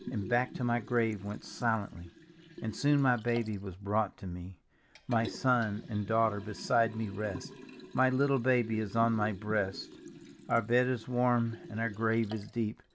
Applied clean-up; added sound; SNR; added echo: none; Liquid; 16 dB; none.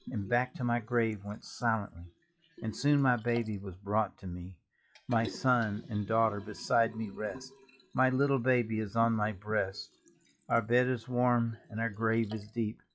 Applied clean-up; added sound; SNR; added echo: classical method log-MMSE.